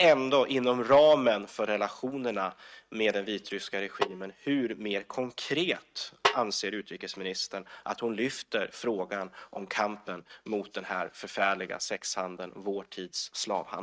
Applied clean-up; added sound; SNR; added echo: neural mask model RNNoise.